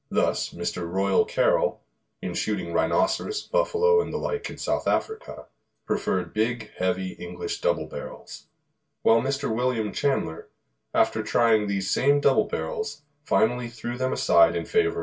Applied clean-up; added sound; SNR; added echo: none; none; none; reverberation time 0.2 s.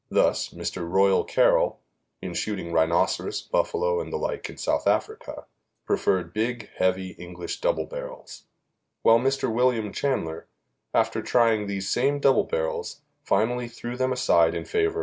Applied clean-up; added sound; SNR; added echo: none; none; none; none.